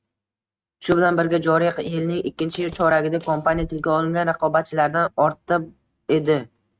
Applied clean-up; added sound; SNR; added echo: neural mask model RNNoise.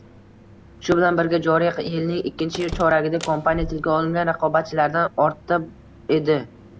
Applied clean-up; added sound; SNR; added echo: none; Slam; 17 dB; none.